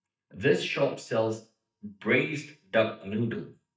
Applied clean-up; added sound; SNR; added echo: neural mask model DeepFilterNet 3.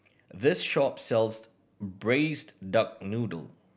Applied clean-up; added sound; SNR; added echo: none; none; none; none.